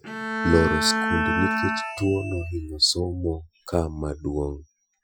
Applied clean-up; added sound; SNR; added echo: classical method Wiener filter.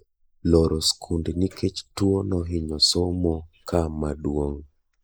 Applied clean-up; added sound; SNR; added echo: neural mask model Resemble Enhance denoiser.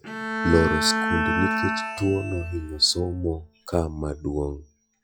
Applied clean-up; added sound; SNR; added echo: classical method log-MMSE.